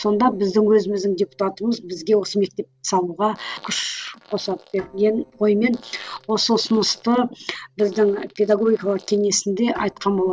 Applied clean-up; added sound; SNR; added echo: neural separator model SepFormer DNS4.